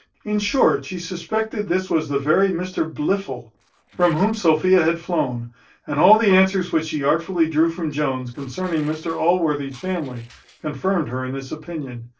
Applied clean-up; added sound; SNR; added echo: neural separator model SepFormer DNS4.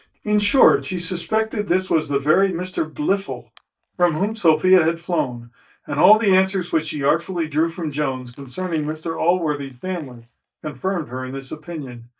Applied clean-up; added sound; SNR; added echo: neural mask model DeepFilterNet 3.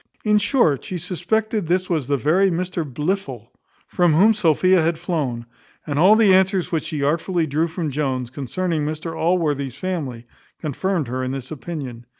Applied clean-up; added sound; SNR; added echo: none; none; none; none.